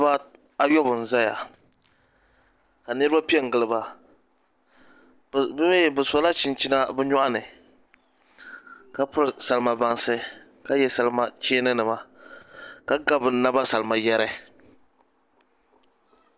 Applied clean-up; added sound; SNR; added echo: neural separator model SepFormer DNS4.